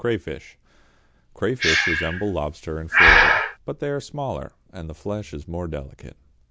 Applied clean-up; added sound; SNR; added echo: none; Breathing; -5 dB; none.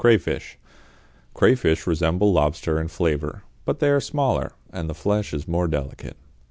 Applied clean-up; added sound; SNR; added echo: none; none; none; none.